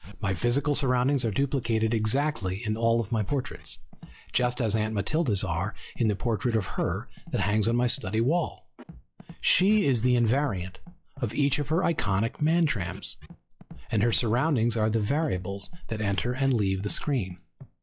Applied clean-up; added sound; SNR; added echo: classical method log-MMSE.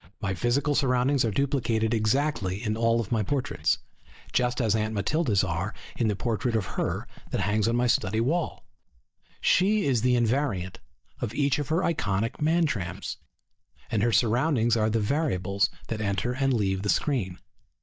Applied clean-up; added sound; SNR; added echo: neural mask model DeepFilterNet 3.